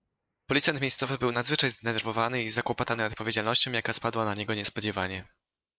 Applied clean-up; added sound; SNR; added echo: neural mask model Resemble Enhance denoiser.